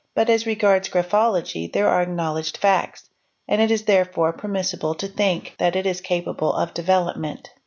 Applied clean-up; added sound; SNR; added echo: none; none; none; none.